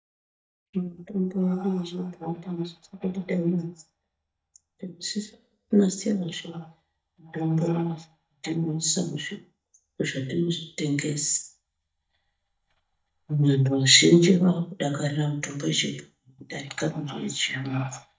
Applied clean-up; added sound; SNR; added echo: neural mask model DeepFilterNet 3.